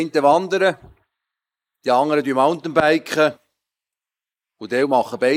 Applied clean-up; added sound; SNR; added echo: neural mask model Resemble Enhance denoiser.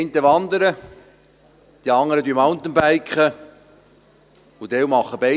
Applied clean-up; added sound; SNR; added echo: none; none; none; none.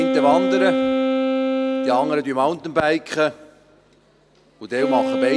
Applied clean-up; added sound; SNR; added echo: none; Wind instrument, woodwind instrument; 0 dB; none.